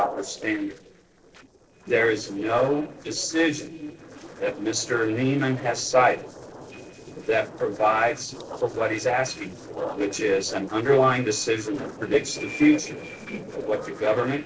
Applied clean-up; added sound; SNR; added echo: neural separator model SepFormer DNS4.